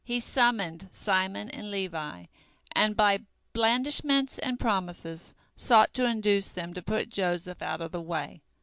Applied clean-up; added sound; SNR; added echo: none; none; none; none.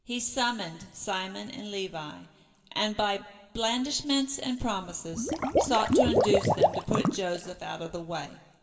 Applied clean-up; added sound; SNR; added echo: none; Water / Liquid; -4 dB; reverberation time 2.7 s.